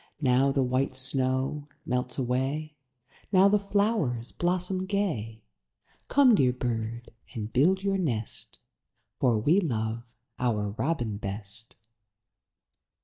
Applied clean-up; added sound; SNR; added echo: neural mask model DeepFilterNet 3.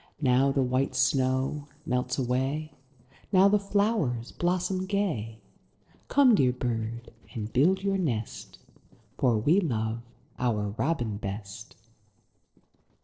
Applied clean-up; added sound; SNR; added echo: neural separator model SepFormer DNS4.